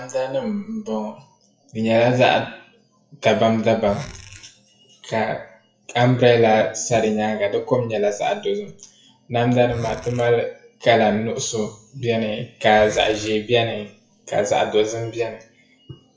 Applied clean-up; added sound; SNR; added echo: classical method WPE with log-MMSE.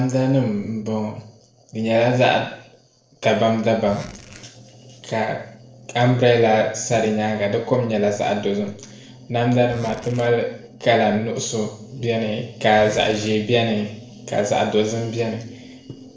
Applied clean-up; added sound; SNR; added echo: neural separator model SepFormer DNS4.